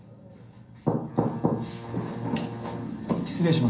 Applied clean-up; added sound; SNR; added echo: none; Bowed string instrument; 12 dB; reverberation time 0.6 s.